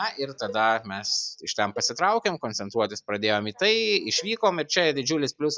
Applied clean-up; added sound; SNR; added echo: classical method log-MMSE.